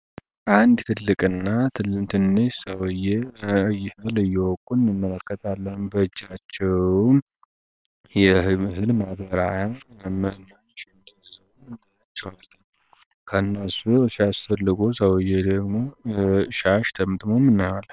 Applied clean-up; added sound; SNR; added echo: neural separator model SepFormer WHAM!.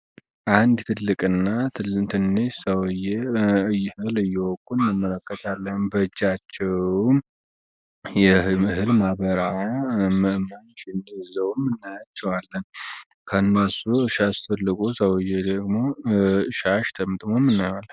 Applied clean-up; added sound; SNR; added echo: neural mask model Resemble Enhance denoiser.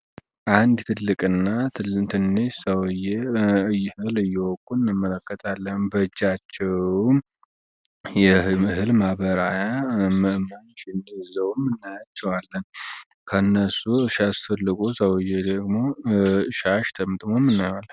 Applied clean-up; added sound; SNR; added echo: none; none; none; none.